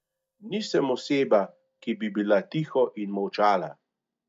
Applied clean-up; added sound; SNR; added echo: neural mask model DeepFilterNet 3.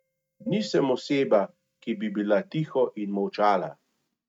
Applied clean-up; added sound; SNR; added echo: neural mask model RNNoise.